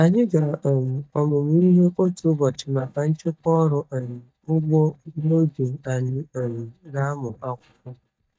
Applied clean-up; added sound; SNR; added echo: neural mask model DeepFilterNet 3.